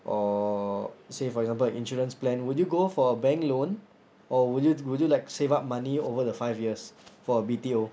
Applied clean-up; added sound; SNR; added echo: none; none; none; none.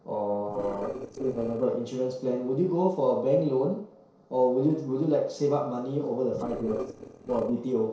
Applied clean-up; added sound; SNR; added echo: neural separator model SepFormer DNS4.